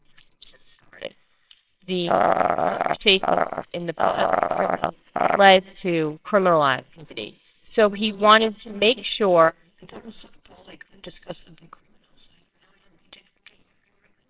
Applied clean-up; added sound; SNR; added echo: neural separator model SepFormer WHAMR!.